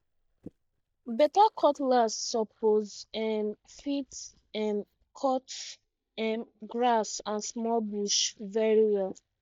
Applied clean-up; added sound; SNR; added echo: neural mask model DeepFilterNet 3.